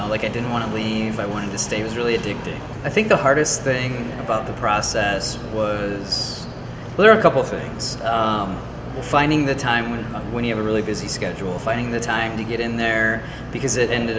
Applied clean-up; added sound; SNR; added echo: none; none; none; none.